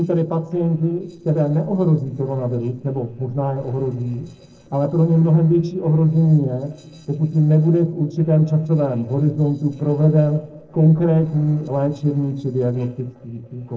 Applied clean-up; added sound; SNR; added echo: neural separator model SepFormer DNS4.